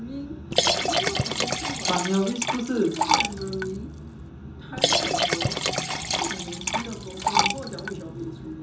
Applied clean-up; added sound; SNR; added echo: none; Liquid; -5 dB; reverberation time 0.6 s.